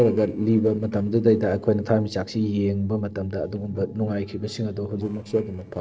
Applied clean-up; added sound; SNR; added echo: neural separator model SepFormer DNS4.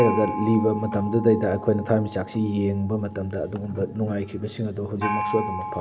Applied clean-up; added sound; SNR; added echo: none; Gong; 9 dB; none.